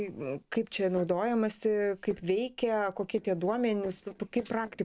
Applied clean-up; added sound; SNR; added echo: neural separator model SepFormer DNS4.